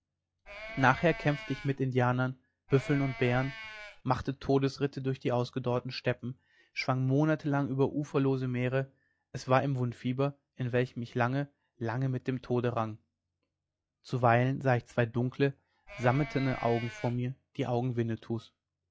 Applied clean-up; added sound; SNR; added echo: classical method log-MMSE.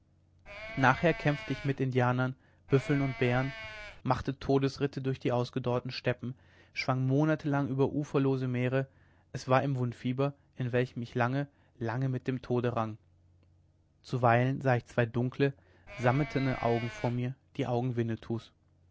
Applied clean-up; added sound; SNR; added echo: none; Livestock, farm animals, working animals; 12 dB; none.